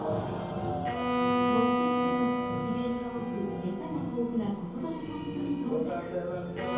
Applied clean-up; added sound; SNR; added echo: none; Bowed string instrument; 0 dB; reverberation time 0.9 s.